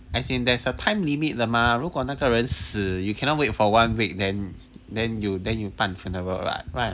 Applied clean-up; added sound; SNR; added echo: none; none; none; none.